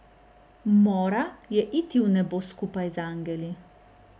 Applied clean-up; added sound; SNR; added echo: none; none; none; none.